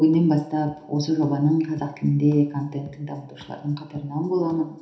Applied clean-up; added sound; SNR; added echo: none; none; none; reverberation time 0.7 s.